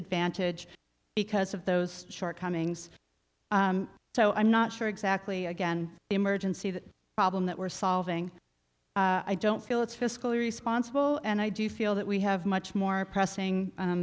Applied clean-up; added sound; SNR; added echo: none; none; none; none.